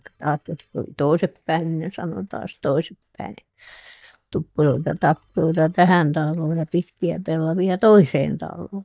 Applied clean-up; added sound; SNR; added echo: neural mask model DeepFilterNet 3.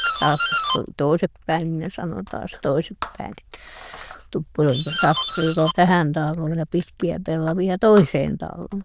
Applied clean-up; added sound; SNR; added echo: neural diffusion model UNIVERSE++.